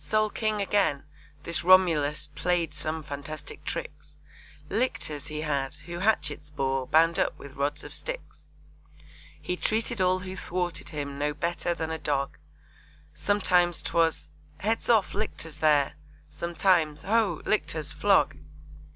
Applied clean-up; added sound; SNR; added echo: none; none; none; none.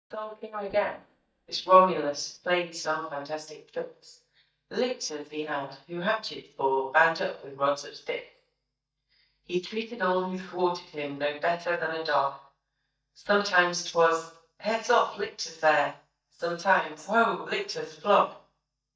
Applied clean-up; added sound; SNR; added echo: neural mask model DeepFilterNet 3.